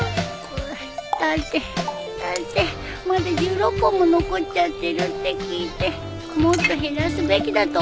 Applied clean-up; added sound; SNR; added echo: none; Water tap, faucet; 16 dB; none.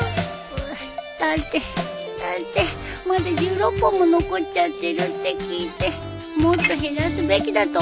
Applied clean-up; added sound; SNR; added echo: none; none; none; none.